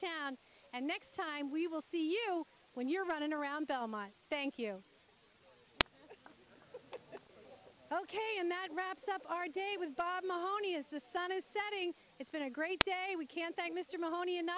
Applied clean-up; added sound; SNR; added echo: none; Camera; 3 dB; none.